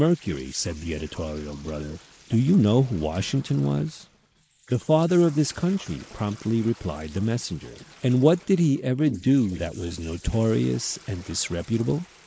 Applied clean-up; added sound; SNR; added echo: neural mask model Resemble Enhance denoiser.